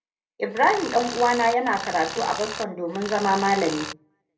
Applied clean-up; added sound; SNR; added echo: none; Tools; 10 dB; reverberation time 0.3 s.